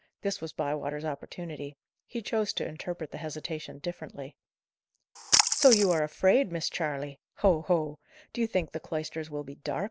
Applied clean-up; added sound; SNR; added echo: none; Splash, splatter; -4 dB; none.